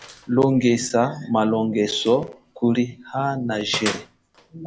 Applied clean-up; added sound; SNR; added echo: none; Gunshot, gunfire; 17 dB; none.